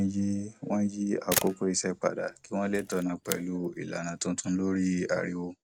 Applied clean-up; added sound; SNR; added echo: none; Camera; 9 dB; none.